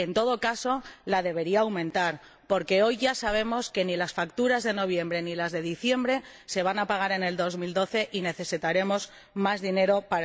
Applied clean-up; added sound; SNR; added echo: none; none; none; none.